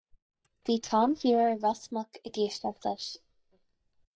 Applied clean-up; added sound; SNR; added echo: neural mask model DeepFilterNet 3.